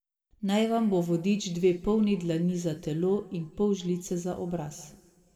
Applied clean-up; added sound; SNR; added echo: none; none; none; reverberation time 1.6 s.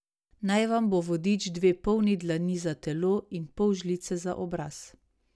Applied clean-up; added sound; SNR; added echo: none; none; none; none.